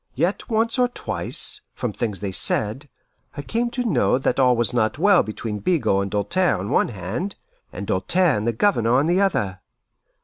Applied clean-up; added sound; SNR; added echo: none; none; none; none.